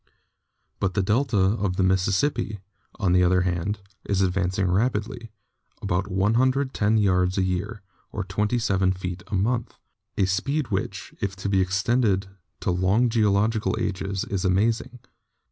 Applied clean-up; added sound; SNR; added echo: none; none; none; none.